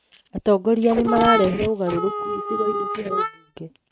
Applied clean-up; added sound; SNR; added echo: neural mask model RNNoise.